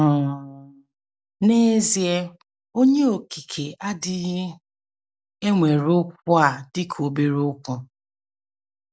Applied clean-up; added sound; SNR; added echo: none; none; none; none.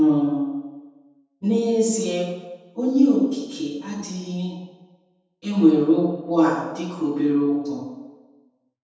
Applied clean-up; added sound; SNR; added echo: none; none; none; reverberation time 1.1 s.